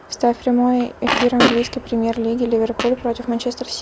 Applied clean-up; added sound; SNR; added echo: none; Fart; 4 dB; none.